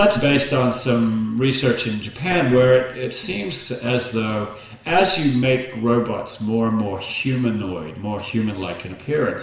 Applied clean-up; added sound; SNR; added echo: none; none; none; reverberation time 0.9 s.